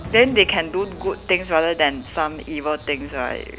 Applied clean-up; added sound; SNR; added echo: none; Drum; 17 dB; none.